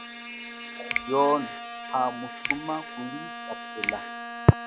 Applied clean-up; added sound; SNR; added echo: none; Bowed string instrument + Finger snapping; 7 dB; none.